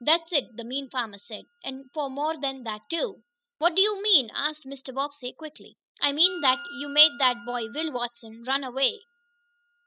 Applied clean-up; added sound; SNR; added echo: classical method spectral subtraction.